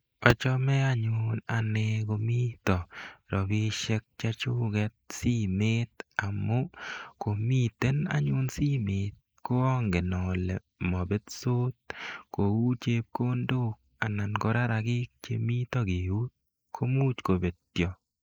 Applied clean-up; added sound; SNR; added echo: neural mask model Resemble Enhance denoiser.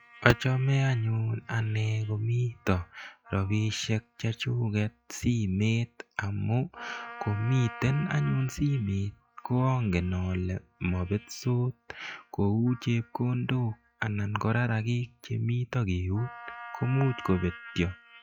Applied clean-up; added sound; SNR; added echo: classical method log-MMSE.